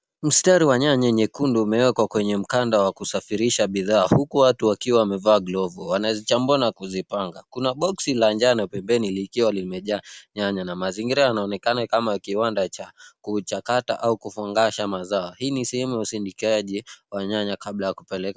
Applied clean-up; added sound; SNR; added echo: none; none; none; none.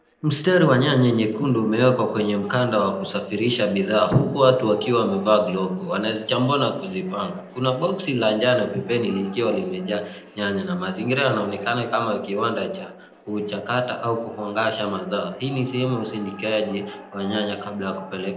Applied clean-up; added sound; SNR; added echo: neural separator model SepFormer DNS4.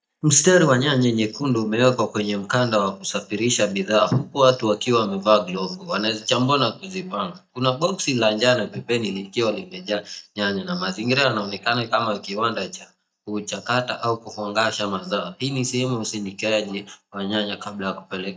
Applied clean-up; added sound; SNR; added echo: neural mask model DeepFilterNet 3.